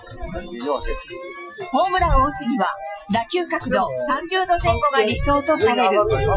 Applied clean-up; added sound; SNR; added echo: classical method Wiener filter.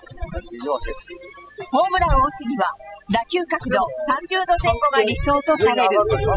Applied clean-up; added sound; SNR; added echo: classical method spectral subtraction.